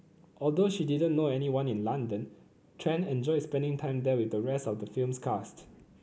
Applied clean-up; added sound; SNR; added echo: none; none; none; none.